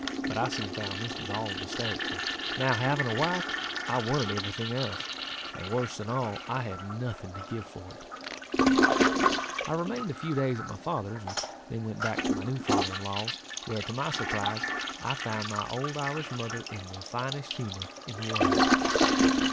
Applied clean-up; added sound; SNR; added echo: none; Toilet flush; -3 dB; none.